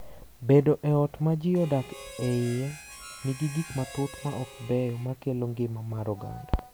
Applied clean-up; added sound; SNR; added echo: none; Harmonica; 16 dB; none.